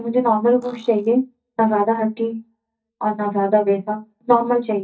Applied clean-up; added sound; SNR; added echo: neural mask model DeepFilterNet 3.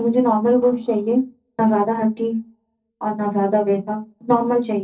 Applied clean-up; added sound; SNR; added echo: neural separator model SepFormer DNS4.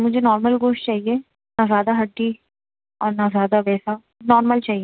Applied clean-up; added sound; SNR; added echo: none; none; none; none.